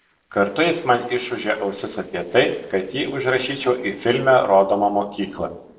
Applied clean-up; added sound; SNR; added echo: neural separator model SepFormer DNS4.